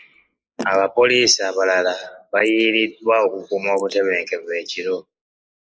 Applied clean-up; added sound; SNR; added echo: neural mask model Resemble Enhance denoiser.